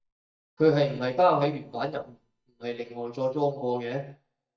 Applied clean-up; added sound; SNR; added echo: neural mask model DeepFilterNet 3.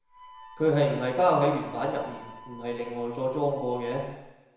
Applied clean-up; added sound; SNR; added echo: none; Harmonica; 18 dB; reverberation time 1.0 s.